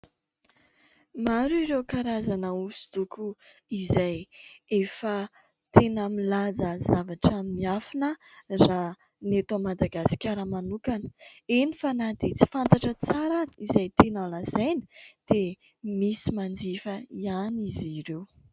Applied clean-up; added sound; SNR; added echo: neural mask model RNNoise.